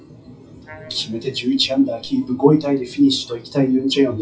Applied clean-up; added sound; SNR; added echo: classical method WPE with log-MMSE.